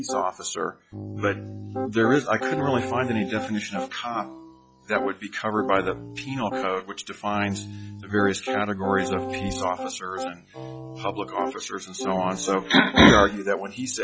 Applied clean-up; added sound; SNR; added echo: classical method log-MMSE.